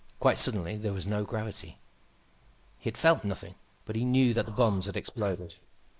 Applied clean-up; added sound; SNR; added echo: neural mask model Resemble Enhance denoiser.